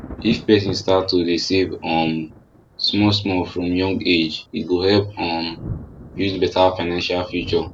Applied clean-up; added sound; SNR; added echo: none; Thunder; 16 dB; none.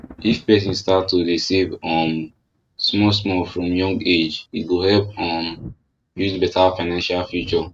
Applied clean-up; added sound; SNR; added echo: neural mask model RNNoise.